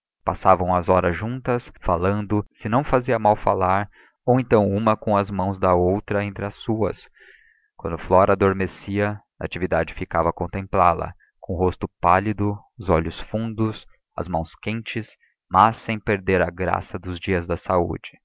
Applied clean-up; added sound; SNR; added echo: none; none; none; none.